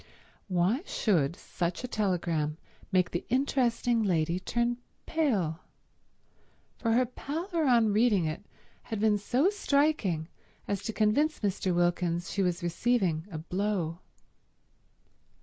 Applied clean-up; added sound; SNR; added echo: none; none; none; none.